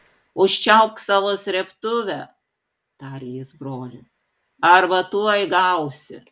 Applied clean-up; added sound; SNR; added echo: none; none; none; none.